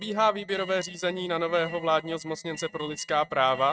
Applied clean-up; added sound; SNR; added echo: neural mask model RNNoise.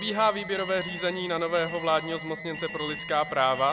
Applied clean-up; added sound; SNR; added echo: none; Alarm; 11 dB; none.